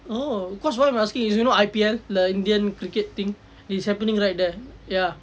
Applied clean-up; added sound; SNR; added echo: none; none; none; none.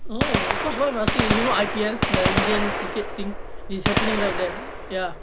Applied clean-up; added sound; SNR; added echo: none; Gunshot, gunfire; -2 dB; none.